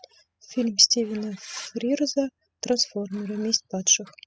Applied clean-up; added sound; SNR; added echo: classical method spectral subtraction.